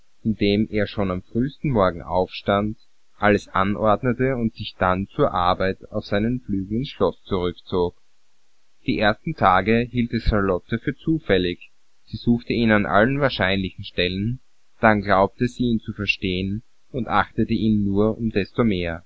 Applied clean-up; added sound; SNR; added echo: none; none; none; none.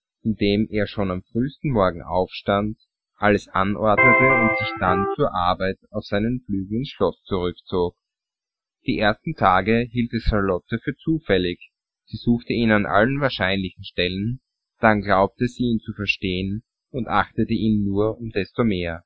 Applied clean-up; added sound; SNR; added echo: classical method Wiener filter.